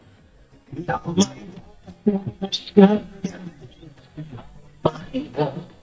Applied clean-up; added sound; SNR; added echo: neural mask model DeepFilterNet 3.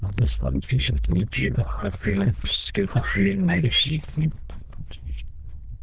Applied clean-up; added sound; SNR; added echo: neural diffusion model UNIVERSE++.